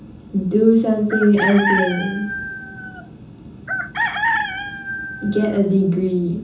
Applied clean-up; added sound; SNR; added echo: none; Chicken, rooster; 5 dB; reverberation time 0.6 s.